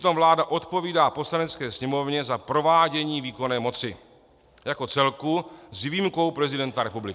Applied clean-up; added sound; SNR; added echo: none; none; none; none.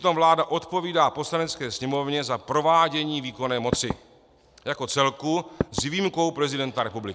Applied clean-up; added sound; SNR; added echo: none; Knock / Wood; 7 dB; none.